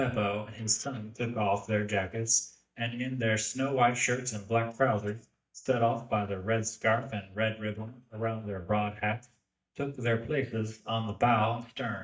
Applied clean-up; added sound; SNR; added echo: neural mask model DeepFilterNet 3.